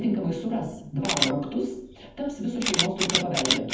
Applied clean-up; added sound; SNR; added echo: none; Camera; 2 dB; reverberation time 0.8 s.